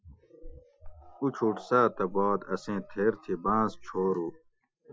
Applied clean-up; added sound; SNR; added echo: classical method Wiener filter.